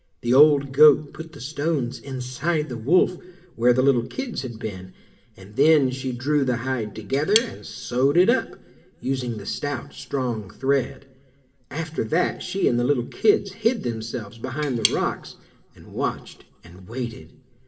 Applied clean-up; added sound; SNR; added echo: none; Cutlery, silverware / Tap; 7 dB; reverberation time 0.8 s.